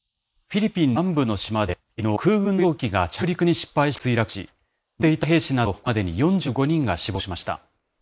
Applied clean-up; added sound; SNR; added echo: neural mask model Resemble Enhance denoiser.